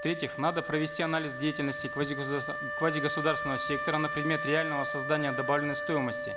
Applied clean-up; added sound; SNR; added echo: none; Wind instrument, woodwind instrument; 4 dB; none.